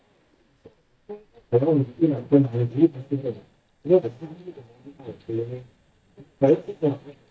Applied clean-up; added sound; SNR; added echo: neural mask model DeepFilterNet 3.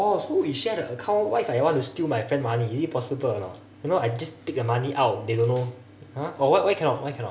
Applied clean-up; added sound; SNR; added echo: none; none; none; none.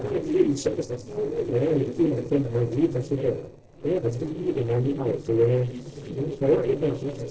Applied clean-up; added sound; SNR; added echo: neural separator model SepFormer DNS4.